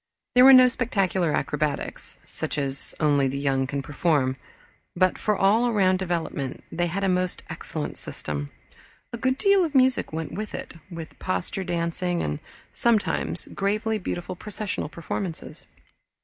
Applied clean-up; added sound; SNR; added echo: none; none; none; none.